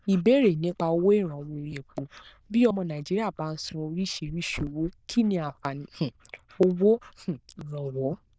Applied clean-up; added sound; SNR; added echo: neural diffusion model UNIVERSE++.